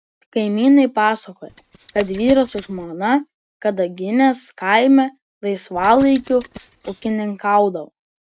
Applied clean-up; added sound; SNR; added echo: neural mask model RNNoise.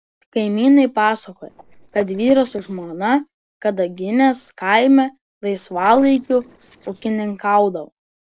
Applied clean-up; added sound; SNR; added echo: neural separator model SepFormer DNS4.